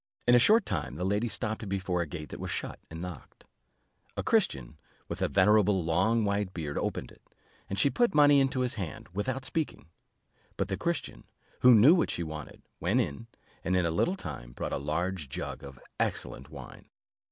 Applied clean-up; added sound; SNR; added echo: none; none; none; none.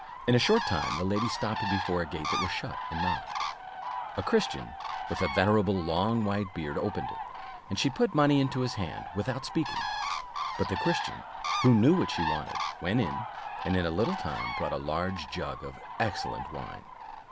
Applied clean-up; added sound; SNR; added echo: none; Bird; 6 dB; none.